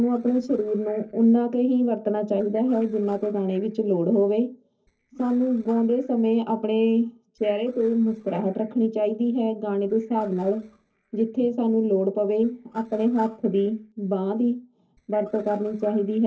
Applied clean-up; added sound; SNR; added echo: neural separator model SepFormer DNS4.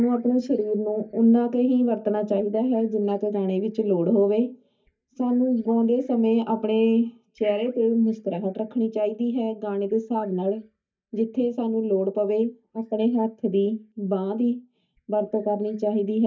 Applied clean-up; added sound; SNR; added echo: neural mask model DeepFilterNet 3.